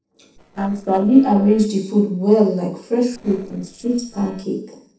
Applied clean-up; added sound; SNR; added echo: neural separator model SepFormer DNS4.